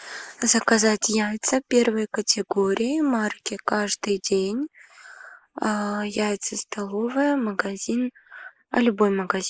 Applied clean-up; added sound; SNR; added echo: neural mask model Resemble Enhance denoiser.